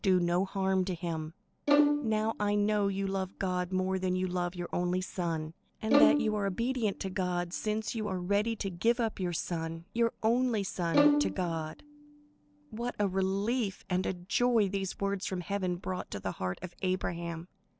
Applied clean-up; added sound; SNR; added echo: none; Bowed string instrument; 2 dB; none.